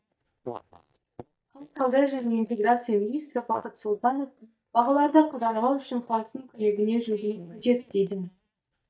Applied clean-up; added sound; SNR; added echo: neural mask model DeepFilterNet 3.